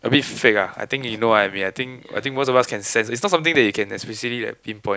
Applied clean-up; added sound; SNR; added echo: none; none; none; none.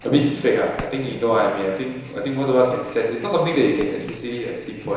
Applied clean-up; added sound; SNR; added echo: none; Writing; 20 dB; reverberation time 1.0 s.